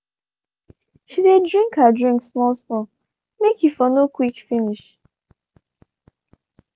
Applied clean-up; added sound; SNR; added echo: none; none; none; none.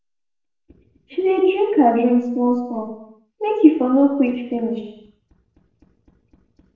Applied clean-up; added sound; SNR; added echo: none; none; none; reverberation time 0.7 s.